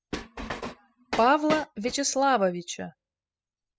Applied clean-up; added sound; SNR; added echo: classical method spectral subtraction.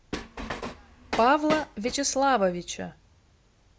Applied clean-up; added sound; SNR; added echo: none; Train; 8 dB; none.